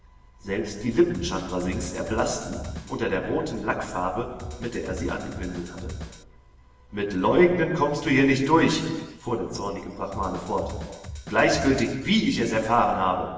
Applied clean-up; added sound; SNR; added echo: none; Drum kit; 12 dB; reverberation time 1.3 s.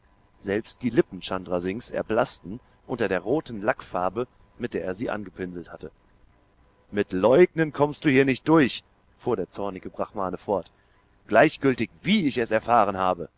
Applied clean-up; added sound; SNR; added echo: none; none; none; none.